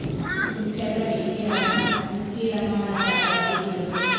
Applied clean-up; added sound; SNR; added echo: none; Thunderstorm; 0 dB; reverberation time 2.1 s.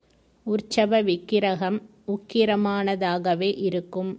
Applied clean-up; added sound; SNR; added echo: none; none; none; none.